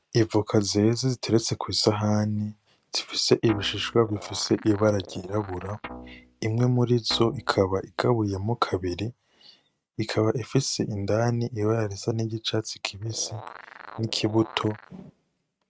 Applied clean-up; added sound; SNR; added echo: neural mask model RNNoise.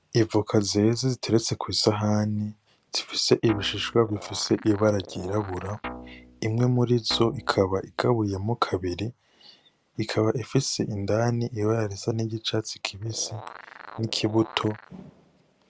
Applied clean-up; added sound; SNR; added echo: none; Guitar + Animal; 16 dB; none.